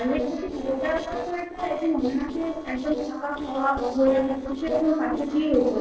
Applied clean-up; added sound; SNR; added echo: neural separator model SepFormer DNS4.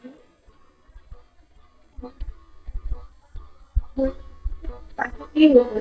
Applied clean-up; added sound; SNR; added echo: neural mask model DeepFilterNet 3.